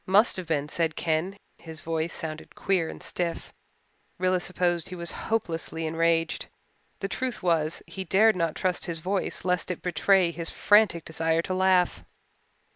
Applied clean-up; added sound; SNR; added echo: none; none; none; none.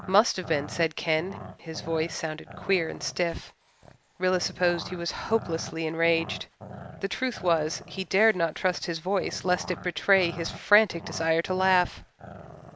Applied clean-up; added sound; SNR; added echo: none; Growling; 16 dB; none.